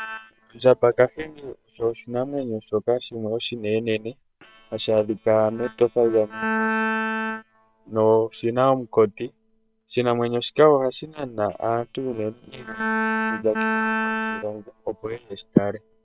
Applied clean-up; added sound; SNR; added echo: neural separator model SepFormer WHAM!.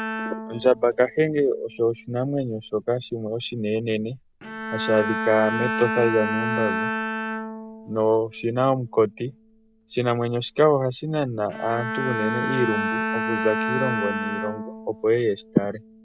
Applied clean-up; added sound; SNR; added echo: none; Bowed string instrument; 6 dB; none.